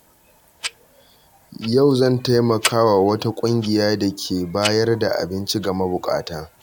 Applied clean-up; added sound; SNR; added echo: none; Tick-tock; 15 dB; none.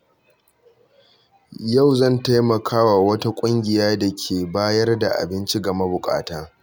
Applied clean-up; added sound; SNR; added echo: none; none; none; none.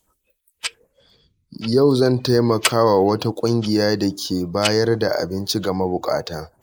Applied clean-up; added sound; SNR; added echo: neural mask model Resemble Enhance denoiser.